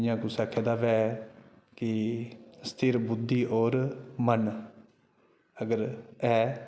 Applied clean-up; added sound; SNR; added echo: none; none; none; none.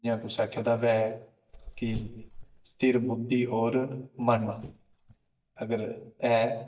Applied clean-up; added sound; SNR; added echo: neural mask model DeepFilterNet 3.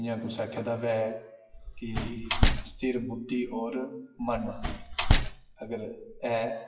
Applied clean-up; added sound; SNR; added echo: classical method WPE with log-MMSE.